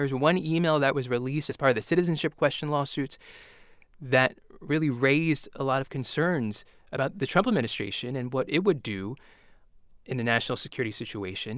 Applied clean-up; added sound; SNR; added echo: none; none; none; none.